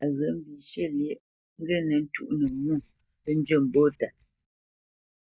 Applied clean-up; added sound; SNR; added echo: neural mask model DeepFilterNet 3.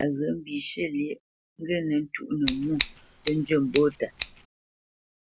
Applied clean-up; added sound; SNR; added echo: none; Scissors; 7 dB; none.